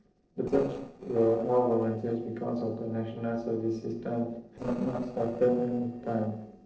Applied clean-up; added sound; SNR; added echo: neural separator model SepFormer DNS4.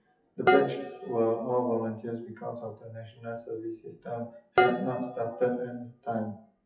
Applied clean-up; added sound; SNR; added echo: classical method WPE with log-MMSE.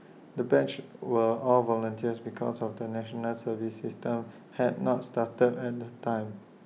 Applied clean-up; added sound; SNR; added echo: none; none; none; none.